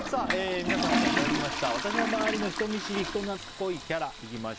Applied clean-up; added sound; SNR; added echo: none; Toilet flush; -1 dB; none.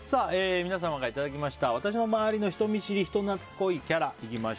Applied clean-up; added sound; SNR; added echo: none; none; none; none.